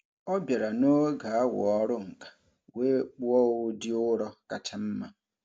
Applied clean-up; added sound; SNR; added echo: none; none; none; none.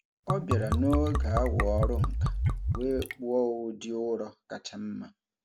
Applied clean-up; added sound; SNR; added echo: none; Liquid; -3 dB; none.